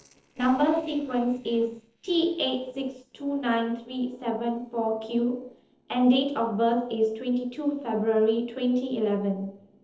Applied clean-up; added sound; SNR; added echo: neural separator model SepFormer DNS4.